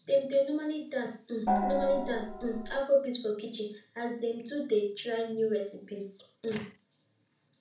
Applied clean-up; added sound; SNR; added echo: none; Gong; 0 dB; reverberation time 0.3 s.